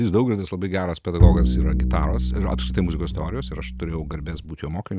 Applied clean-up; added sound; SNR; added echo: none; Bowed string instrument; -4 dB; none.